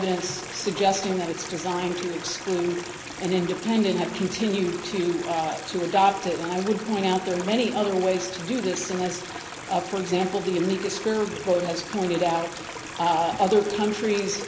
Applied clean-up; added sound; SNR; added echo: none; Stream; 12 dB; none.